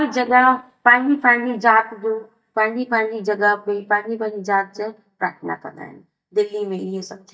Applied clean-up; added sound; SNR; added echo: neural mask model DeepFilterNet 3.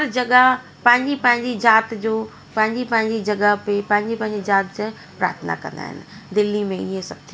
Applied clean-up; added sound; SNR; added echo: none; none; none; none.